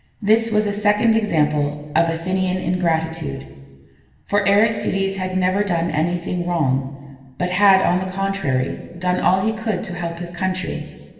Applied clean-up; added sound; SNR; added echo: none; none; none; reverberation time 1.4 s.